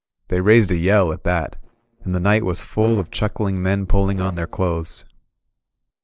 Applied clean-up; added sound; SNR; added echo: neural separator model SepFormer DNS4.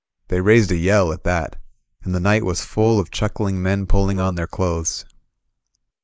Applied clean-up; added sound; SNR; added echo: neural mask model Resemble Enhance denoiser.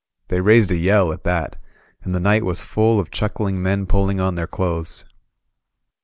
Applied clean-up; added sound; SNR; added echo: none; none; none; none.